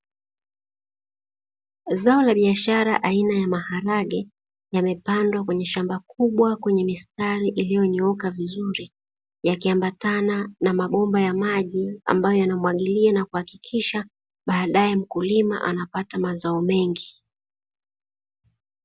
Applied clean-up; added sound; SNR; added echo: none; none; none; none.